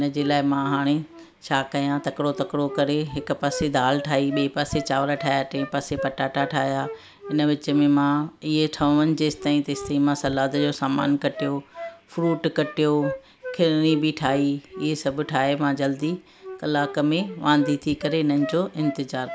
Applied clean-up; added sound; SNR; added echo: none; Wind instrument, woodwind instrument; 15 dB; none.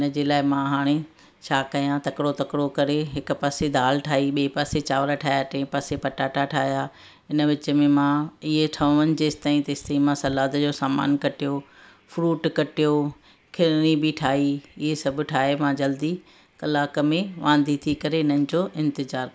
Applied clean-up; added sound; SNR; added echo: none; none; none; none.